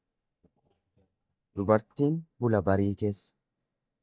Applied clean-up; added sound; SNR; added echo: neural mask model DeepFilterNet 3.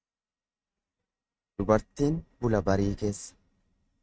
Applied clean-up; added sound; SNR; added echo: neural mask model RNNoise.